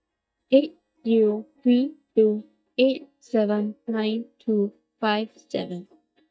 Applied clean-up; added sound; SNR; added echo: neural mask model DeepFilterNet 3.